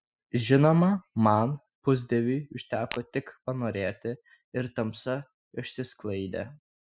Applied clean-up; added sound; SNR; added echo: classical method spectral subtraction.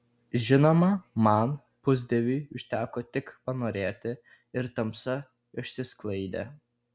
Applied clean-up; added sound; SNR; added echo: none; none; none; none.